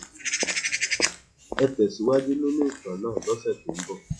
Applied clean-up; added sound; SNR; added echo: classical method log-MMSE.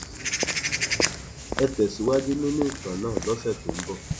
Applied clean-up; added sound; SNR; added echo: none; Walk, footsteps / Bird vocalization, bird call, bird song; 2 dB; none.